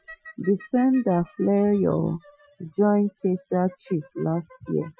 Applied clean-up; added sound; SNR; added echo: classical method Wiener filter.